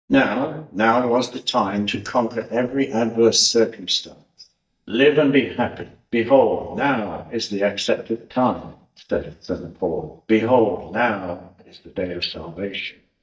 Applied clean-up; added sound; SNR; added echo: neural mask model DeepFilterNet 3.